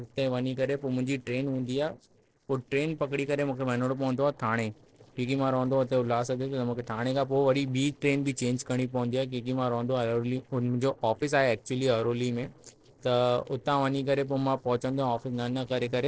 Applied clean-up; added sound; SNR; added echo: neural separator model SepFormer DNS4.